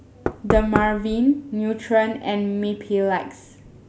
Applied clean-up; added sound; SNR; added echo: none; Knock; 8 dB; none.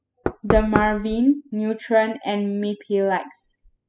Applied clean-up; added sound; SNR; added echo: classical method spectral subtraction.